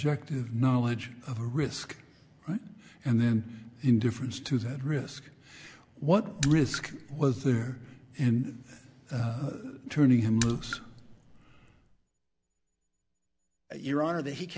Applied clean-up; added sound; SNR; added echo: none; Raindrop / Splash, splatter; 12 dB; none.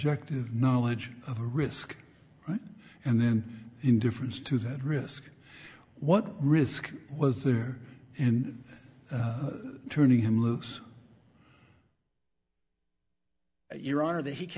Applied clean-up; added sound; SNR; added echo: none; none; none; none.